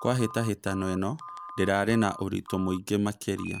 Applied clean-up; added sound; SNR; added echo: none; Telephone; 15 dB; none.